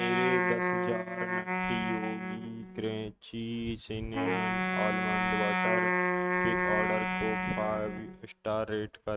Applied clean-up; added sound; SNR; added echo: neural mask model RNNoise.